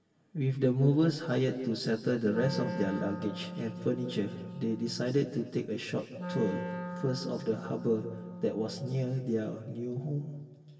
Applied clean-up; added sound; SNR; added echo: none; Wind instrument, woodwind instrument; 9 dB; reverberation time 1.9 s.